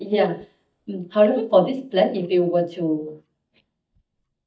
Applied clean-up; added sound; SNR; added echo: neural mask model DeepFilterNet 3.